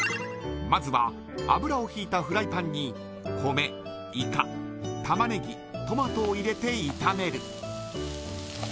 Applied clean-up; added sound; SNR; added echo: none; none; none; none.